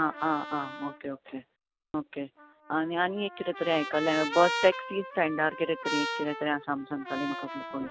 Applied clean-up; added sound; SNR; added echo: none; Trumpet; 8 dB; none.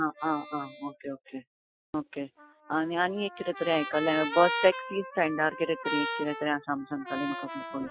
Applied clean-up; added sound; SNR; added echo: classical method Wiener filter.